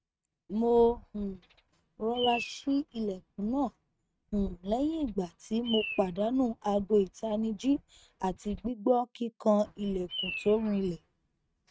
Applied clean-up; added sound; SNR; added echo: neural mask model RNNoise.